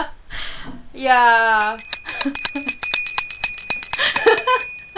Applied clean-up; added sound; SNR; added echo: none; Bell; 8 dB; none.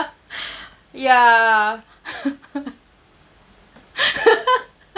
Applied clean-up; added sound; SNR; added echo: none; none; none; none.